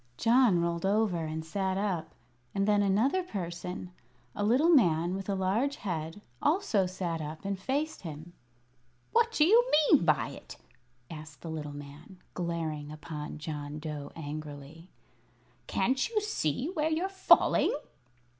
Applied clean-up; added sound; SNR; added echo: none; none; none; none.